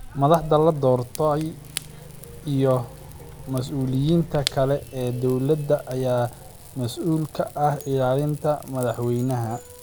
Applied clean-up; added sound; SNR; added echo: none; Fire / Rain; 16 dB; none.